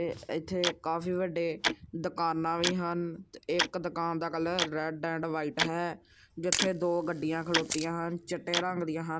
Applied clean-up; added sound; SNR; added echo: none; Camera + Tick-tock; 5 dB; none.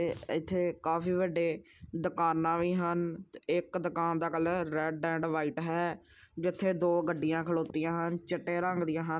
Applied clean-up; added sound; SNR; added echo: none; none; none; none.